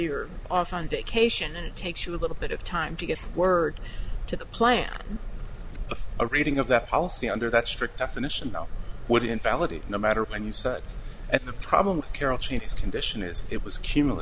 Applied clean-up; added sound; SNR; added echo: none; none; none; none.